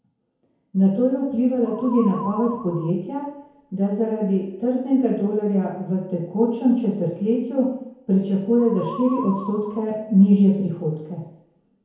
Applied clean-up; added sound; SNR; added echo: none; Musical instrument; 12 dB; reverberation time 0.9 s.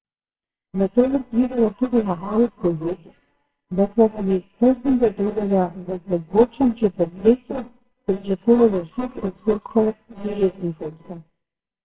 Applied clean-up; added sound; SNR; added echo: neural separator model SepFormer WHAMR!.